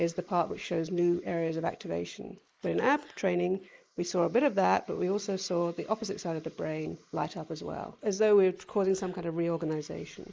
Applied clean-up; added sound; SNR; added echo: neural mask model Resemble Enhance denoiser.